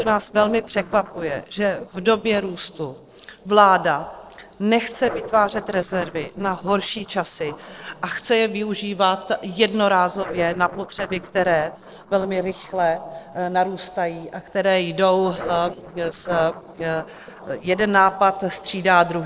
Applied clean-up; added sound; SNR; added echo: neural separator model SepFormer DNS4.